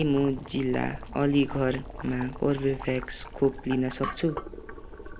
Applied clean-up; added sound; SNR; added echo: none; Boiling; 11 dB; none.